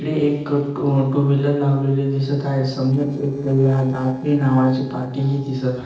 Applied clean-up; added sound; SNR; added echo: neural separator model SepFormer DNS4.